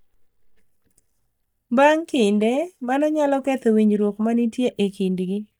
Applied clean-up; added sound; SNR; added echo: neural mask model DeepFilterNet 3.